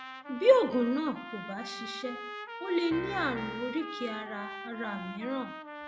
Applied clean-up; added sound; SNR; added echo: none; Trumpet + Piano; 10 dB; none.